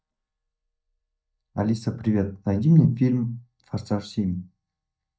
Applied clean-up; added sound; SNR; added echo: neural mask model DeepFilterNet 3.